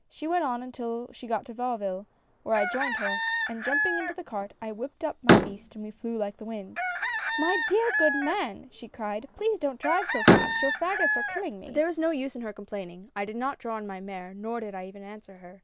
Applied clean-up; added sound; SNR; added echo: none; Chicken, rooster + Slam; -3 dB; none.